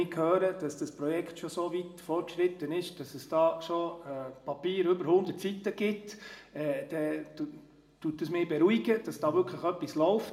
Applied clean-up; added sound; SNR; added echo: none; none; none; reverberation time 0.7 s.